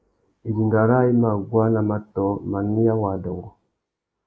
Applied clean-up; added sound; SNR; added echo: neural mask model Resemble Enhance denoiser.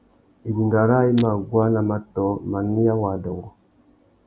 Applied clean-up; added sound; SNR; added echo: none; Shatter; 19 dB; none.